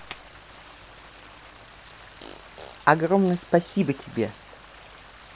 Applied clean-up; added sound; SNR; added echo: none; Stream + Fart; 20 dB; none.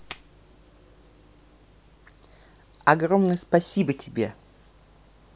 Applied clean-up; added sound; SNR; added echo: none; none; none; none.